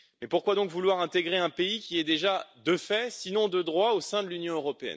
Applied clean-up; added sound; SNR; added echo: none; none; none; none.